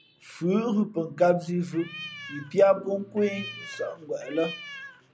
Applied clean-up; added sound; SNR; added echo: none; Cat; 14 dB; none.